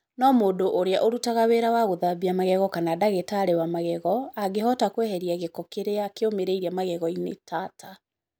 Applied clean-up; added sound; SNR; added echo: none; none; none; none.